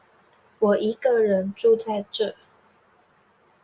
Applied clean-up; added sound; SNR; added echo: none; none; none; none.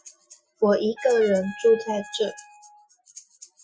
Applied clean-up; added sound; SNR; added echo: classical method Wiener filter.